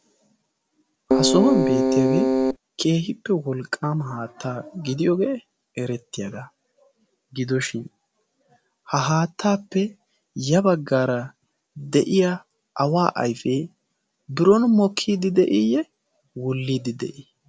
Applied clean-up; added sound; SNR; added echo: none; Keyboard (musical); -4 dB; none.